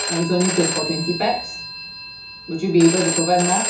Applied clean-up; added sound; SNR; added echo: none; Telephone; 4 dB; reverberation time 0.7 s.